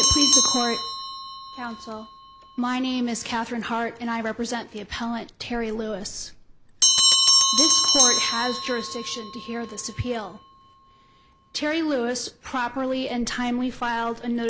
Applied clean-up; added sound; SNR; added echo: none; Bell; -3 dB; none.